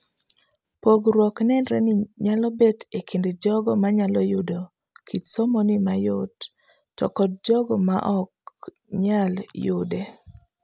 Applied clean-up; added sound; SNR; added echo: none; none; none; none.